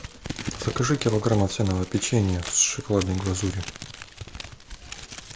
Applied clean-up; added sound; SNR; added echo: none; Crumpling, crinkling; 12 dB; none.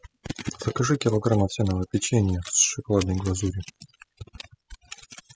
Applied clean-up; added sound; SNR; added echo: classical method spectral subtraction.